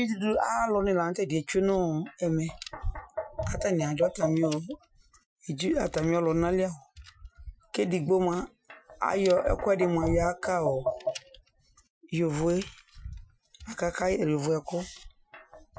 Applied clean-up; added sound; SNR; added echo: classical method Wiener filter.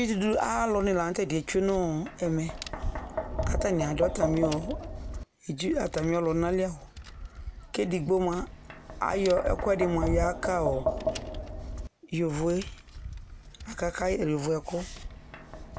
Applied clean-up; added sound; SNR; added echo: none; Tap; 6 dB; none.